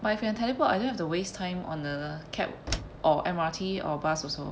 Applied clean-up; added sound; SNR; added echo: none; Slam; 10 dB; none.